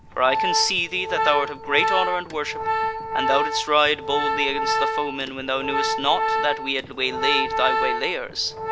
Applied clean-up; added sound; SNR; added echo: none; Organ; 1 dB; none.